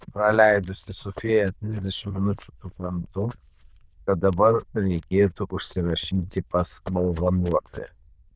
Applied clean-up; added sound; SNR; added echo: neural diffusion model UNIVERSE++.